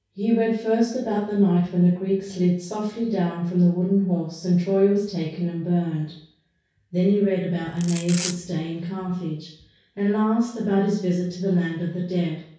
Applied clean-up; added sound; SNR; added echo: none; Domestic sounds, home sounds; 11 dB; reverberation time 0.6 s.